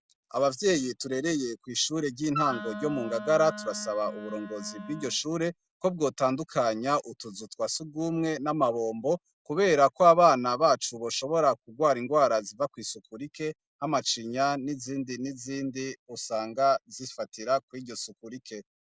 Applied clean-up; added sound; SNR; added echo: none; Wind instrument, woodwind instrument; 10 dB; none.